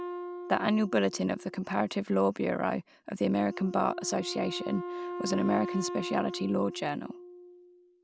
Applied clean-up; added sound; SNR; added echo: none; Wind instrument, woodwind instrument; 10 dB; none.